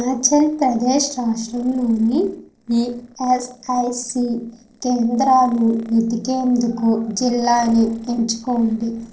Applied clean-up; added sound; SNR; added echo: neural separator model SepFormer DNS4.